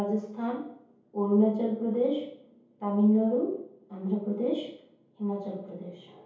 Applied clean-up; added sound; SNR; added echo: none; none; none; reverberation time 0.7 s.